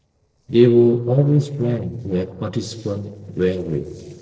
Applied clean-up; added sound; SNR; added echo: neural separator model SepFormer DNS4.